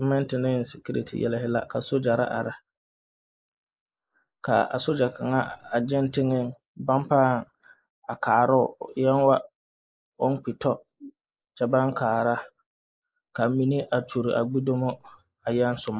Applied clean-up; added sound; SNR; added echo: neural mask model Resemble Enhance denoiser.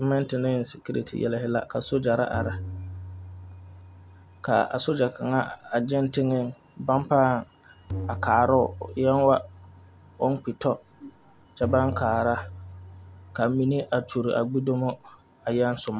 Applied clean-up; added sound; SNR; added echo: none; Tabla; 12 dB; none.